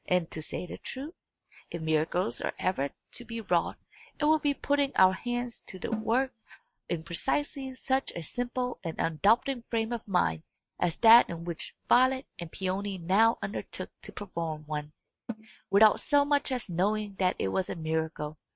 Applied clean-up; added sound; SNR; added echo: neural mask model RNNoise.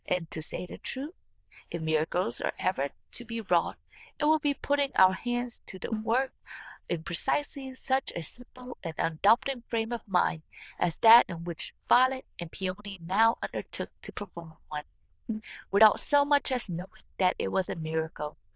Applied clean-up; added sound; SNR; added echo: neural diffusion model UNIVERSE++.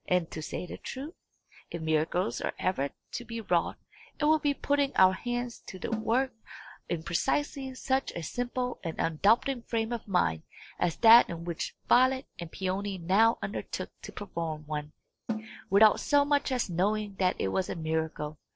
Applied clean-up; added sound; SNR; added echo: neural separator model SepFormer DNS4.